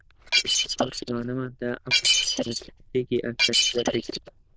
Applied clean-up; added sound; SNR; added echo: neural diffusion model UNIVERSE++.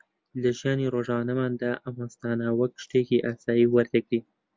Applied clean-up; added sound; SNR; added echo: none; none; none; none.